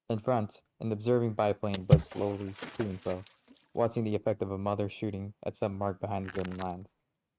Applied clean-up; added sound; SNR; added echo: neural mask model RNNoise.